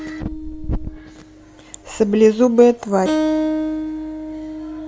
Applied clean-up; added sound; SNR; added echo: none; Acoustic guitar; 6 dB; none.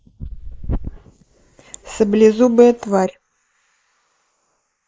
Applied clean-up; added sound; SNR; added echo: neural mask model Resemble Enhance denoiser.